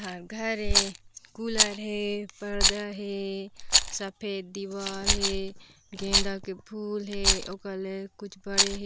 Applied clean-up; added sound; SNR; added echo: none; Rattle; -5 dB; none.